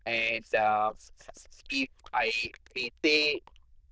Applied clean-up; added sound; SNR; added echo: neural diffusion model UNIVERSE++.